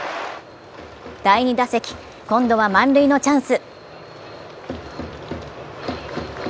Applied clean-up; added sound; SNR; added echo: none; none; none; none.